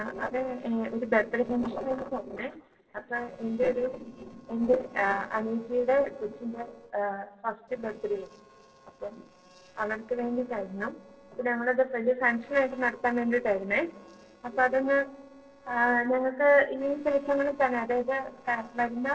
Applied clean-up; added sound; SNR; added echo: neural separator model SepFormer DNS4.